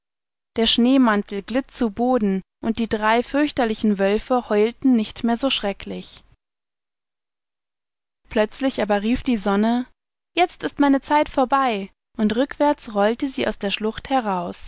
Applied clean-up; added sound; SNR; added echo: none; none; none; none.